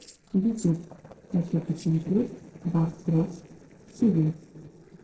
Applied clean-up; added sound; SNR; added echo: neural separator model SepFormer DNS4.